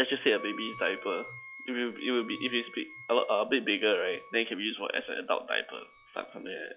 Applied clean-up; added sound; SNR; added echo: classical method log-MMSE.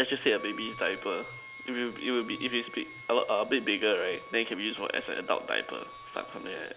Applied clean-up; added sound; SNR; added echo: none; Wind instrument, woodwind instrument; 16 dB; none.